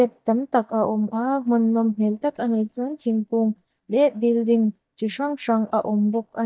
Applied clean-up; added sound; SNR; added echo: neural mask model DeepFilterNet 3.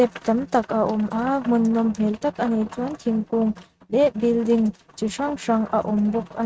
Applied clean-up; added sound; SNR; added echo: neural mask model RNNoise.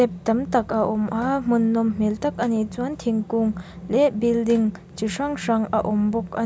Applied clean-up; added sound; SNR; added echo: none; none; none; none.